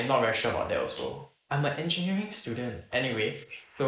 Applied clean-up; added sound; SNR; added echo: neural mask model Resemble Enhance denoiser.